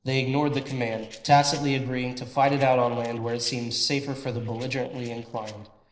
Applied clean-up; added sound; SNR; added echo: neural separator model SepFormer DNS4.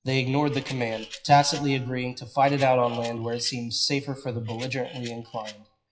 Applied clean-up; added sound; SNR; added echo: classical method WPE with log-MMSE.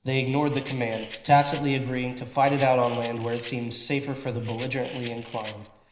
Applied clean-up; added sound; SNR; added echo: none; Rattle; 17 dB; reverberation time 0.9 s.